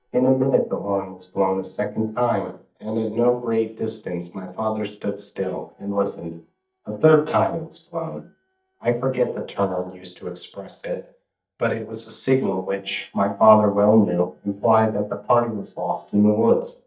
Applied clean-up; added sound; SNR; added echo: neural mask model DeepFilterNet 3.